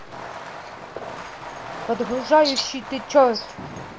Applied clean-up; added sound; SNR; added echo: none; Fireworks; 12 dB; none.